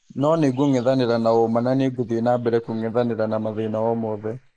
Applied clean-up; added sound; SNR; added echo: neural mask model Resemble Enhance denoiser.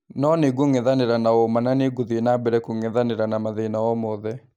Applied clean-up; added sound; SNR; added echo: none; none; none; none.